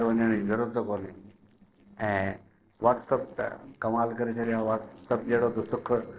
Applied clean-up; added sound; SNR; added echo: neural separator model SepFormer DNS4.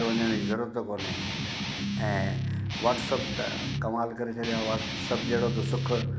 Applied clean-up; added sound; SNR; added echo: none; Guitar; 1 dB; none.